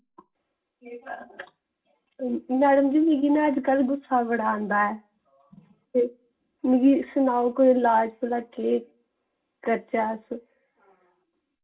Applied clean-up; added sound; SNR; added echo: none; none; none; reverberation time 0.2 s.